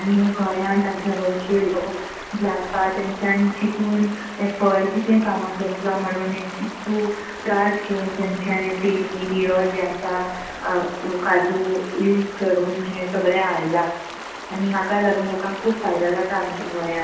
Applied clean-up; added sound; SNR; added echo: none; Stream; 12 dB; reverberation time 0.9 s.